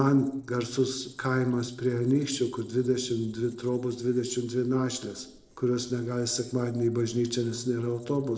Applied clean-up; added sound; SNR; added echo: neural separator model SepFormer DNS4.